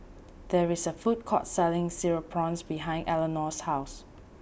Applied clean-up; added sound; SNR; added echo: none; none; none; none.